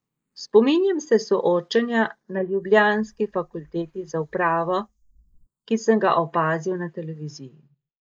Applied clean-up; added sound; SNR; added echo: neural mask model Resemble Enhance denoiser.